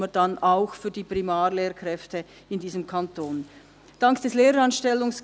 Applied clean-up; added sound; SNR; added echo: none; none; none; none.